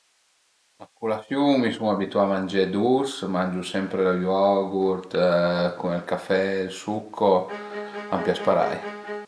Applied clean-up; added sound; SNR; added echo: none; Bowed string instrument; 10 dB; none.